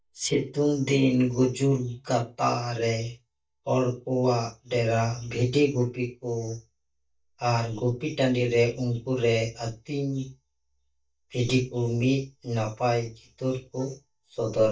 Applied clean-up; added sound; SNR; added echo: neural mask model DeepFilterNet 3.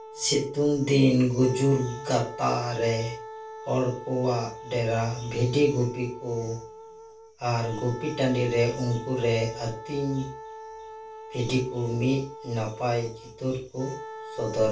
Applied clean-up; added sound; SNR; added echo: none; Wind instrument, woodwind instrument; 14 dB; reverberation time 0.3 s.